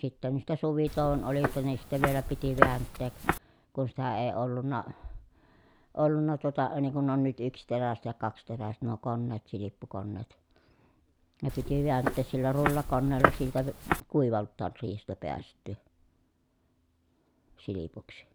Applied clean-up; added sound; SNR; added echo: none; Walk, footsteps; 0 dB; none.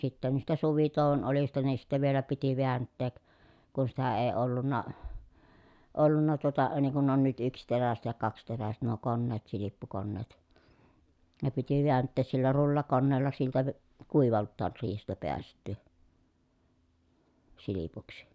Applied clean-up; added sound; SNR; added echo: none; none; none; none.